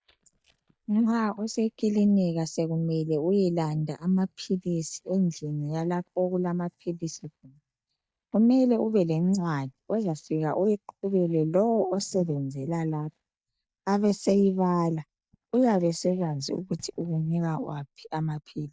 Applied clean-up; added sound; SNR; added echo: neural mask model DeepFilterNet 3.